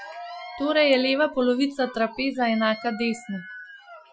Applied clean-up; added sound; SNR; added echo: classical method Wiener filter.